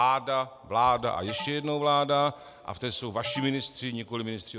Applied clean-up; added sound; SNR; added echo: none; Alarm; 16 dB; none.